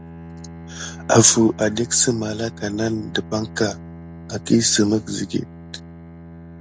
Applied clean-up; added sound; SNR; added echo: none; Bowed string instrument; 16 dB; none.